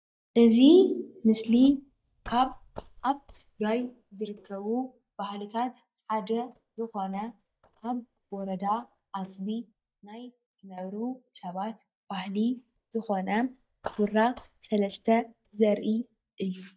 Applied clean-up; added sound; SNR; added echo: neural mask model DeepFilterNet 3.